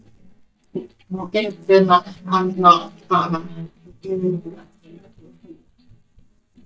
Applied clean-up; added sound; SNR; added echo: neural mask model DeepFilterNet 3.